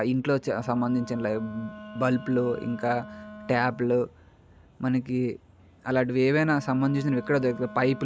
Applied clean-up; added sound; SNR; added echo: none; Wind instrument, woodwind instrument; 18 dB; none.